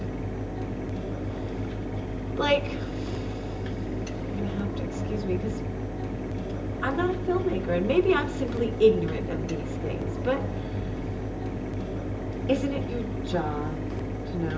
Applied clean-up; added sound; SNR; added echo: none; Mechanisms; 0 dB; reverberation time 0.2 s.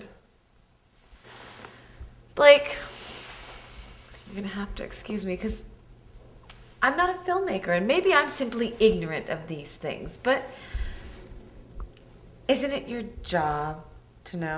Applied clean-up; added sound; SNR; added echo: none; none; none; none.